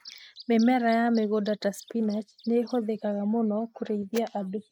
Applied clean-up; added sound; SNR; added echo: neural mask model Resemble Enhance denoiser.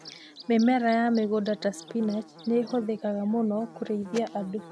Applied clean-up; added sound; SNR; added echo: none; Buzz / Bird; 20 dB; none.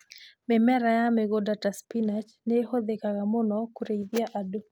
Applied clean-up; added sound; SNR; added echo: none; none; none; none.